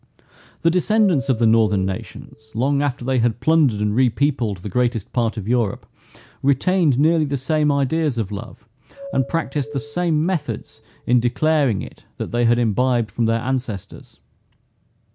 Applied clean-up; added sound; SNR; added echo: none; Doorbell; 18 dB; none.